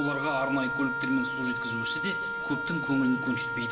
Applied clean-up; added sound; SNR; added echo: none; Wind instrument, woodwind instrument; 2 dB; reverberation time 1.6 s.